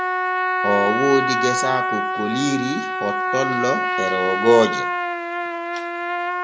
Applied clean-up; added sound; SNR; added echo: none; Trumpet; 0 dB; none.